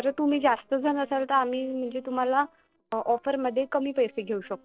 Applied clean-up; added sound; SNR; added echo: neural separator model SepFormer DNS4.